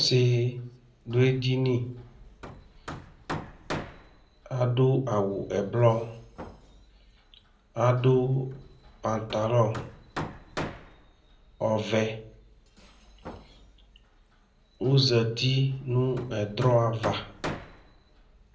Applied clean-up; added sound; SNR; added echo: none; Hammer; 15 dB; reverberation time 0.5 s.